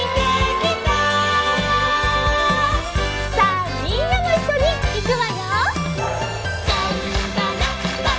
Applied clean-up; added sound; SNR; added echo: none; Train; 13 dB; reverberation time 0.6 s.